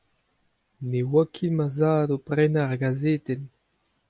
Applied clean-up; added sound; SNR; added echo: none; none; none; none.